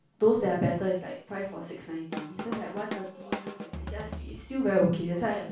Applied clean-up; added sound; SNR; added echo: none; Drum kit; 9 dB; reverberation time 0.3 s.